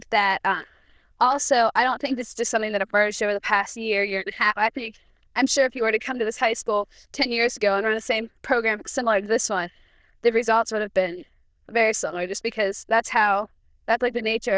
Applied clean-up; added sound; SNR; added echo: neural diffusion model UNIVERSE++.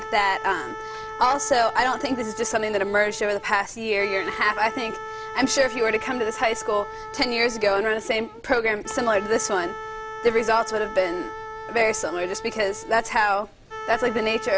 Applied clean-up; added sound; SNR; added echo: none; Wind instrument, woodwind instrument; 11 dB; none.